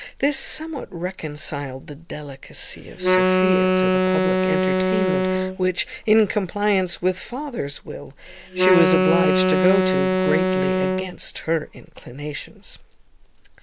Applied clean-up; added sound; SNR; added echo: none; Wind instrument, woodwind instrument; -4 dB; none.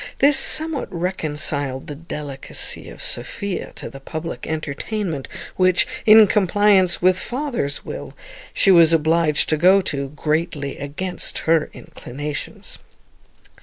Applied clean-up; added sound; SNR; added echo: none; none; none; none.